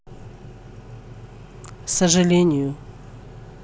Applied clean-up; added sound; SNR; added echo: none; none; none; none.